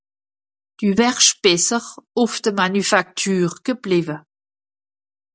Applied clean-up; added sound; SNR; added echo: none; none; none; none.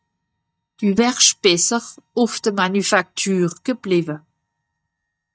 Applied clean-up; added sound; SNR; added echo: neural mask model DeepFilterNet 3.